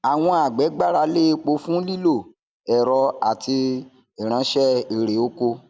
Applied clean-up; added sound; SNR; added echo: none; none; none; none.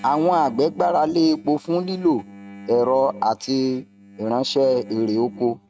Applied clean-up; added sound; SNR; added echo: neural mask model RNNoise.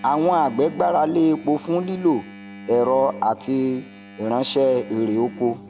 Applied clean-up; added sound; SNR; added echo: none; Engine; 18 dB; none.